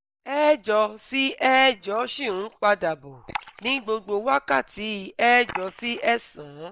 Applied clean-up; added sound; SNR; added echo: neural mask model Resemble Enhance denoiser.